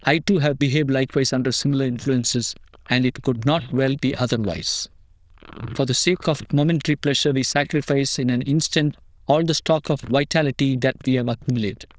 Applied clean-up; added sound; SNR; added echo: neural diffusion model UNIVERSE++.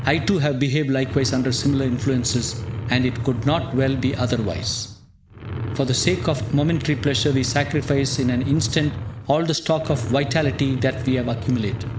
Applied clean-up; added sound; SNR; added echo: none; Truck; 6 dB; none.